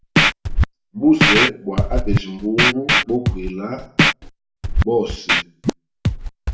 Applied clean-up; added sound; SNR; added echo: none; Scratching (performance technique); -4 dB; reverberation time 0.5 s.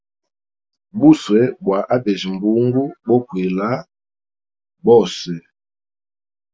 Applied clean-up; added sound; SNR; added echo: none; none; none; none.